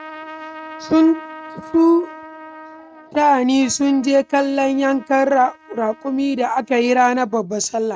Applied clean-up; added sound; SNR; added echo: neural mask model RNNoise.